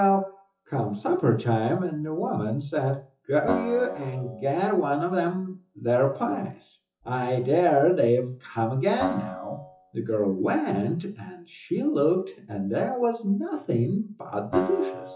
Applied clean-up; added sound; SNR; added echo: classical method WPE with log-MMSE.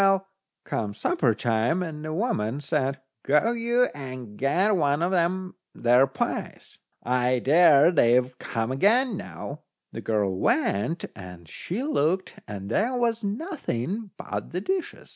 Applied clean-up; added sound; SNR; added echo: none; none; none; none.